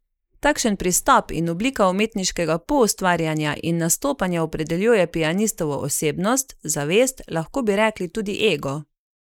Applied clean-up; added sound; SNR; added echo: neural mask model Resemble Enhance denoiser.